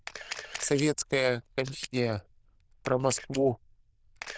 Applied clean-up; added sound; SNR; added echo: neural diffusion model UNIVERSE++.